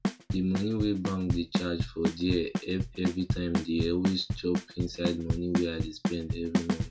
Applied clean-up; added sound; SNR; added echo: none; Bass drum / Snare drum / Drum kit; 2 dB; reverberation time 0.2 s.